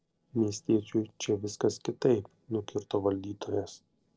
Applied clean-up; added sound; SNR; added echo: neural separator model SepFormer DNS4.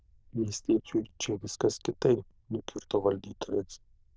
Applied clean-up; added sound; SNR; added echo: neural diffusion model UNIVERSE++.